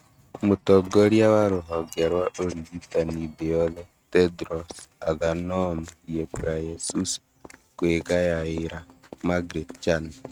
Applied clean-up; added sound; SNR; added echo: neural mask model RNNoise.